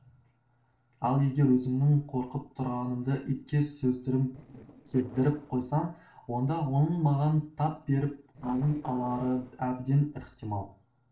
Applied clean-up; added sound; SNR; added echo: neural separator model SepFormer DNS4.